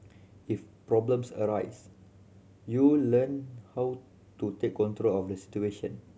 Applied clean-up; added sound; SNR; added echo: none; none; none; none.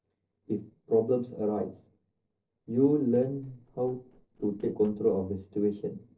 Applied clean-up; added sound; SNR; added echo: neural separator model SepFormer DNS4.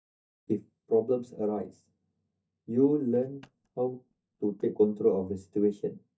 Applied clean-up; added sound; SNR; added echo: neural mask model DeepFilterNet 3.